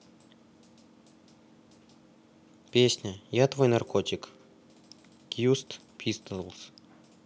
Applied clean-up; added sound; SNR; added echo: none; none; none; none.